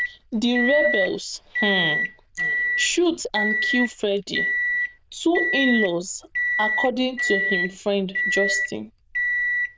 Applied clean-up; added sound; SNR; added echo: neural diffusion model UNIVERSE++.